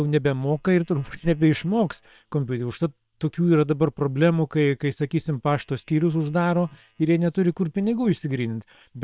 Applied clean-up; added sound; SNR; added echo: neural separator model SepFormer WHAM!.